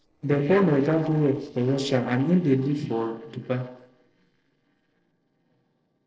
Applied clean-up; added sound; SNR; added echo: neural separator model SepFormer DNS4.